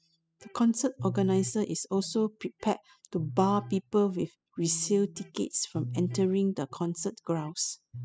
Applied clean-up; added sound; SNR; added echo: classical method spectral subtraction.